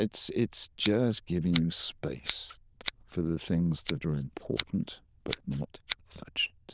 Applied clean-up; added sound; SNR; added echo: neural diffusion model UNIVERSE++.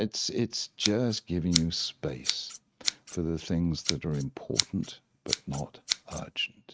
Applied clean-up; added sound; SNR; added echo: neural mask model RNNoise.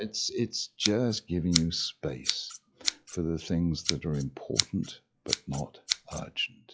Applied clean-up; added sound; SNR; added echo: classical method log-MMSE.